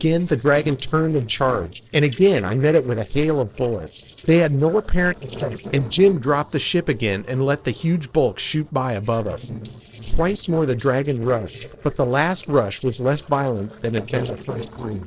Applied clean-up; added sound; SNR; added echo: neural separator model SepFormer DNS4.